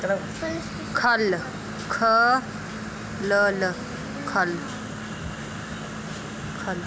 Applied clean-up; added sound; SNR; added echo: none; none; none; none.